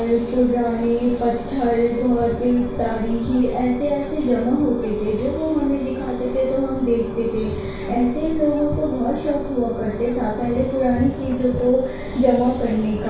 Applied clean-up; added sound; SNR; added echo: none; Bird; 14 dB; reverberation time 0.6 s.